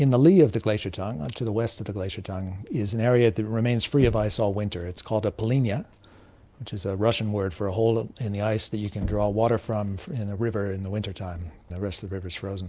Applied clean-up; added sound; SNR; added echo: none; Knock; 18 dB; none.